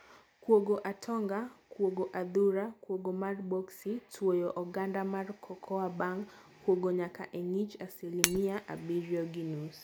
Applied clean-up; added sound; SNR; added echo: none; Shatter; 5 dB; none.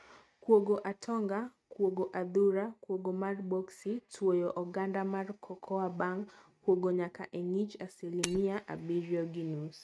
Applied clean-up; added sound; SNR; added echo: neural mask model RNNoise.